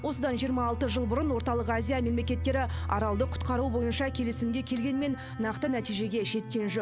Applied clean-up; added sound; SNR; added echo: none; none; none; none.